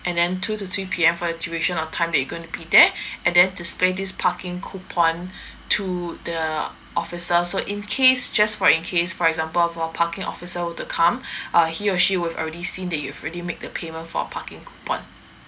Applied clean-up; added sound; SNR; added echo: none; none; none; none.